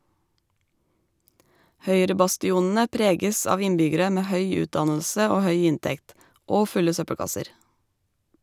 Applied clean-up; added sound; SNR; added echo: none; none; none; none.